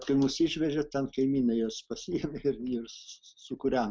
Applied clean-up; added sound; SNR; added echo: none; none; none; none.